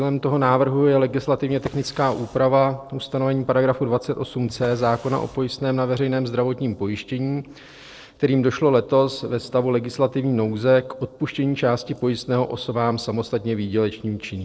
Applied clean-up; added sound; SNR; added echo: neural separator model SepFormer DNS4.